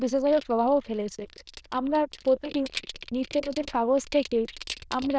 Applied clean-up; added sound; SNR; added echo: neural diffusion model UNIVERSE++.